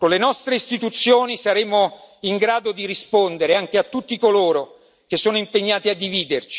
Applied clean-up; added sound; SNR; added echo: none; none; none; none.